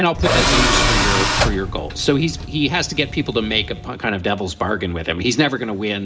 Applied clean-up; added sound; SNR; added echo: none; Tools; -1 dB; reverberation time 2.8 s.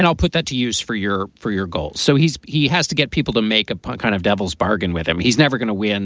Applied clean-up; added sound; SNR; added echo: none; none; none; none.